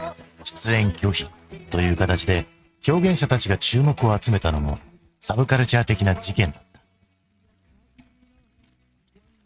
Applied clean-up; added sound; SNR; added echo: neural mask model RNNoise.